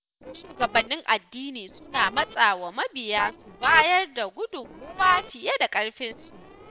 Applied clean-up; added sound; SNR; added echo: neural separator model SepFormer DNS4.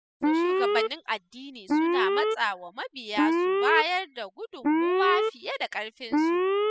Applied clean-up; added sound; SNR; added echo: classical method spectral subtraction.